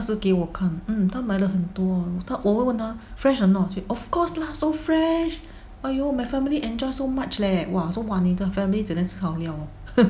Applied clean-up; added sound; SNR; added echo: none; none; none; none.